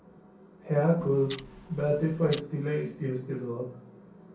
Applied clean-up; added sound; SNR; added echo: none; Clock; 13 dB; reverberation time 0.6 s.